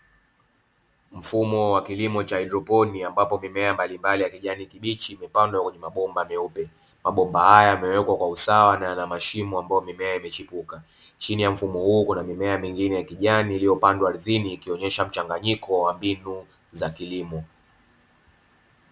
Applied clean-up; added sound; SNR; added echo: none; none; none; none.